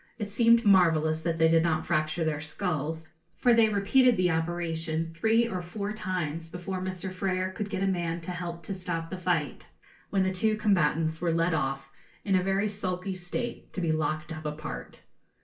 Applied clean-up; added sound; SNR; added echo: none; none; none; reverberation time 0.2 s.